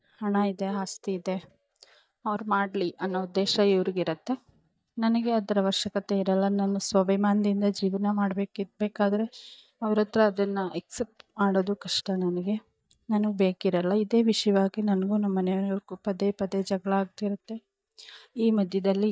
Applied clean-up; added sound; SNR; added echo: neural mask model DeepFilterNet 3.